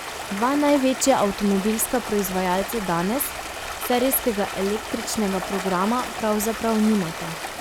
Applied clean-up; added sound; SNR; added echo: none; Stream; 9 dB; none.